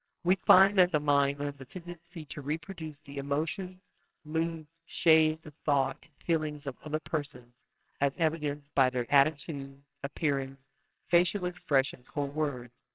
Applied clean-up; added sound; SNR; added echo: neural separator model SepFormer WHAMR!.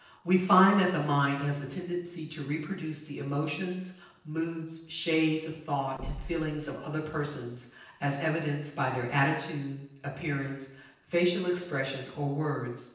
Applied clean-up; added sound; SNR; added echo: neural separator model SepFormer DNS4.